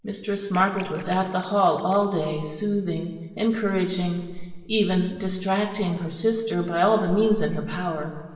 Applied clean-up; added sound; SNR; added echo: neural separator model SepFormer DNS4.